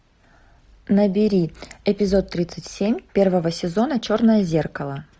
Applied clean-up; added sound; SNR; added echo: none; none; none; none.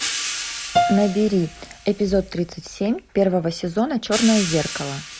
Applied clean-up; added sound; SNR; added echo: none; Hi-hat + Piano; 6 dB; none.